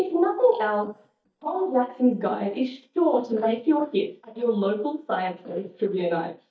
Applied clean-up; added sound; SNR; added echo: neural mask model DeepFilterNet 3.